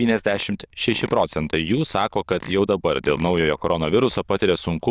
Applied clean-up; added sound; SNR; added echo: neural diffusion model UNIVERSE++.